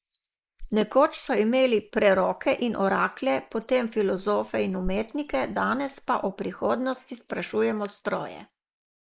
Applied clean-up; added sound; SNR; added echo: neural mask model Resemble Enhance denoiser.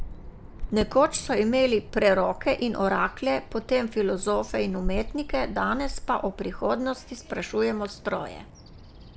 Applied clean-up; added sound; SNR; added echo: none; Bird vocalization, bird call, bird song; 11 dB; none.